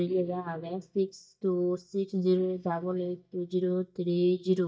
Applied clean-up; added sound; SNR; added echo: neural mask model DeepFilterNet 3.